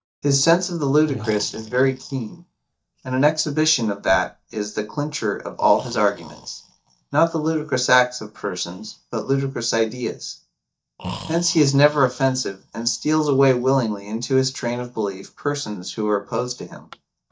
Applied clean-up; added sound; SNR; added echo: neural mask model DeepFilterNet 3.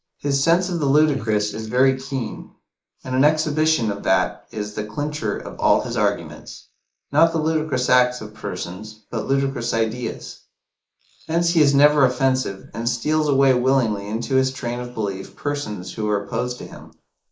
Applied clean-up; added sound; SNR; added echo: neural mask model Resemble Enhance denoiser.